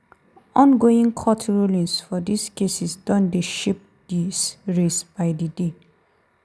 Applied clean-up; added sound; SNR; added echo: none; none; none; none.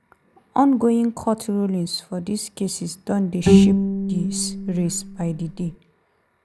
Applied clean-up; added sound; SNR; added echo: none; Bowed string instrument; -4 dB; none.